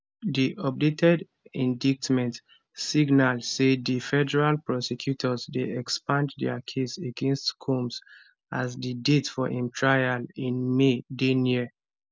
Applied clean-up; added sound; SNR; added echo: none; none; none; none.